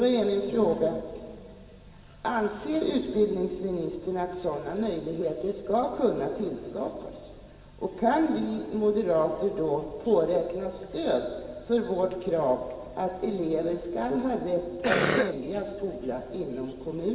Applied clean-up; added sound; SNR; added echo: none; Cough; 0 dB; reverberation time 2.1 s.